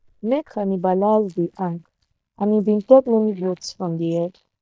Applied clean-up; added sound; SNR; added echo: neural mask model DeepFilterNet 3.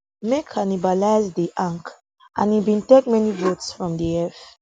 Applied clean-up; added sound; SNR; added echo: none; none; none; none.